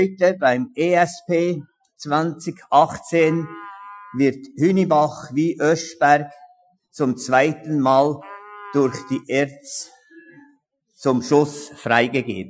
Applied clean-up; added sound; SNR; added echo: classical method Wiener filter.